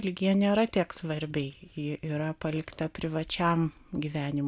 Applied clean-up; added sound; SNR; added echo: none; none; none; none.